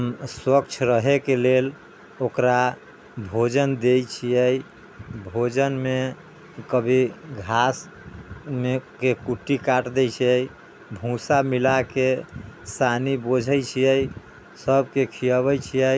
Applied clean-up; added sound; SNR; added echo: none; none; none; none.